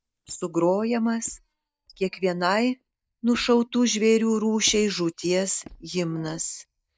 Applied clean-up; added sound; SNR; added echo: neural mask model DeepFilterNet 3.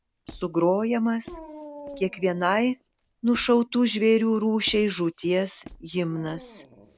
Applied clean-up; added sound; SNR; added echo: none; Dog + Squeak; 20 dB; none.